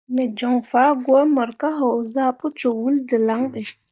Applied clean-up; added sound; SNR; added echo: neural mask model DeepFilterNet 3.